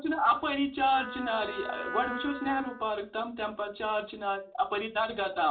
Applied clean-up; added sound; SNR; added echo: none; Wind instrument, woodwind instrument; 9 dB; reverberation time 0.2 s.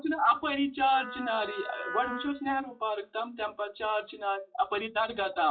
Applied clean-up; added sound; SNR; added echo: classical method WPE with log-MMSE.